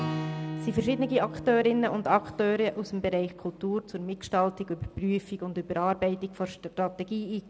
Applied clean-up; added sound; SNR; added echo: none; Acoustic guitar / Strum; 12 dB; none.